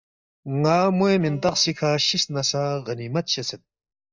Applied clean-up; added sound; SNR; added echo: neural mask model DeepFilterNet 3.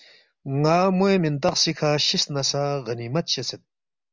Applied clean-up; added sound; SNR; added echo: none; none; none; none.